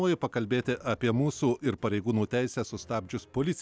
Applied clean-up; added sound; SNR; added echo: none; none; none; none.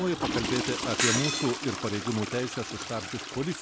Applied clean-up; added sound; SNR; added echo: none; Toilet flush / Water + Shatter; 1 dB; none.